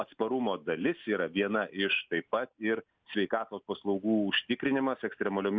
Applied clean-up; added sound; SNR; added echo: none; none; none; none.